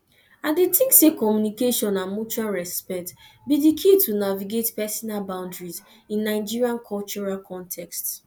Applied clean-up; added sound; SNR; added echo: none; none; none; none.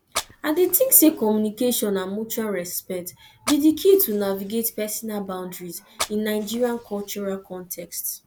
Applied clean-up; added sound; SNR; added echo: none; Fire; 15 dB; none.